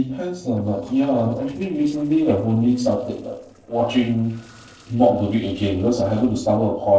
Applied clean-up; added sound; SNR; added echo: neural separator model SepFormer DNS4.